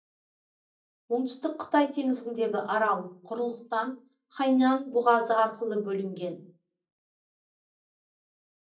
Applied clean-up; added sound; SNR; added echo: neural mask model DeepFilterNet 3.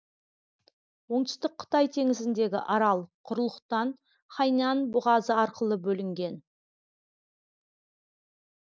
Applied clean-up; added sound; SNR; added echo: none; none; none; none.